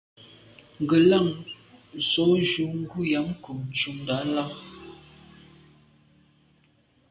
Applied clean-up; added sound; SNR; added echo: none; none; none; none.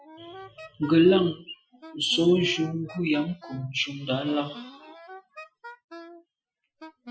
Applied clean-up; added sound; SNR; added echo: classical method Wiener filter.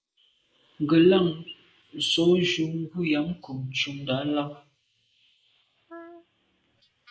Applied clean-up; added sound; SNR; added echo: neural mask model Resemble Enhance denoiser.